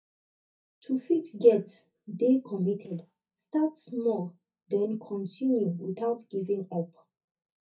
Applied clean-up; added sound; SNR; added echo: neural mask model DeepFilterNet 3.